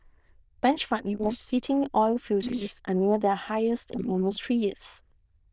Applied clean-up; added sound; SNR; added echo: neural diffusion model UNIVERSE++.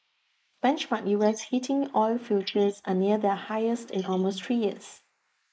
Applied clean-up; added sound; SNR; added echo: neural mask model Resemble Enhance denoiser.